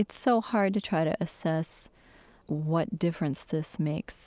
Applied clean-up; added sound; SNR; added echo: none; none; none; none.